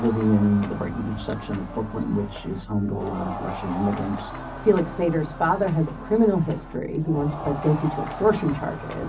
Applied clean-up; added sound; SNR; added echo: none; Crowd; 13 dB; reverberation time 0.4 s.